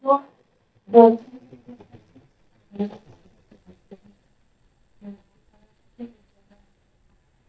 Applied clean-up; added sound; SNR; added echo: neural mask model DeepFilterNet 3.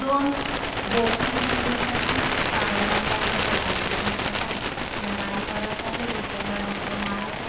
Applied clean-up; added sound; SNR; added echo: none; Bird; -4 dB; reverberation time 0.9 s.